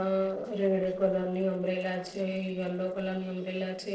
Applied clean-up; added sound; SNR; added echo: neural separator model SepFormer DNS4.